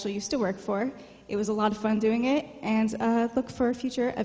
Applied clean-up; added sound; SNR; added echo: none; none; none; none.